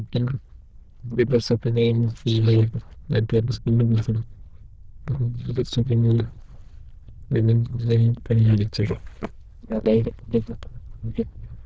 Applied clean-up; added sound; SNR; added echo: neural diffusion model UNIVERSE++.